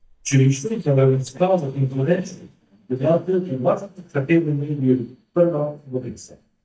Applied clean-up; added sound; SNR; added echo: neural mask model DeepFilterNet 3.